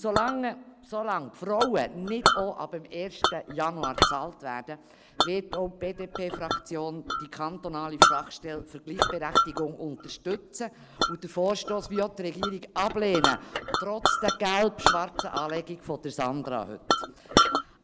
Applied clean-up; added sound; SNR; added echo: none; Chink, clink; -1 dB; none.